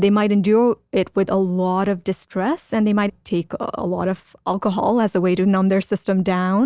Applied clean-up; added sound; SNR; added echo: none; none; none; none.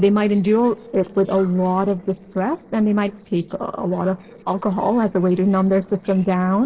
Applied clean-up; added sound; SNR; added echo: neural separator model SepFormer DNS4.